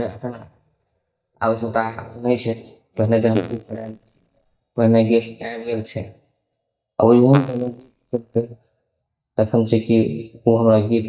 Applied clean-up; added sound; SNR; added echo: neural mask model DeepFilterNet 3.